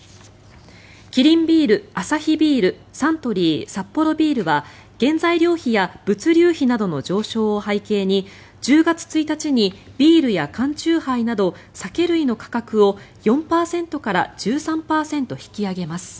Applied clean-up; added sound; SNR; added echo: none; none; none; none.